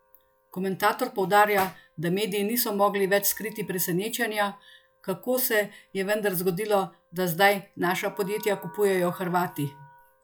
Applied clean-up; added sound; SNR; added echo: classical method log-MMSE.